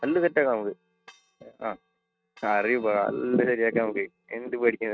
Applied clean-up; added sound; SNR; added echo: neural mask model RNNoise.